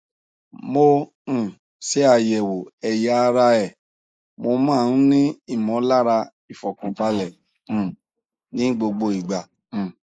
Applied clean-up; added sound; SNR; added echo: neural mask model Resemble Enhance denoiser.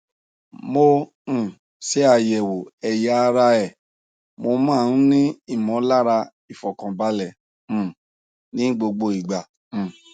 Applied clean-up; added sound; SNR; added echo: none; none; none; none.